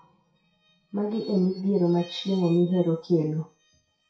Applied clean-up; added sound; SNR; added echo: classical method WPE with log-MMSE.